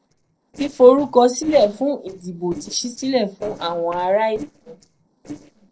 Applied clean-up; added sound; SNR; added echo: neural separator model SepFormer DNS4.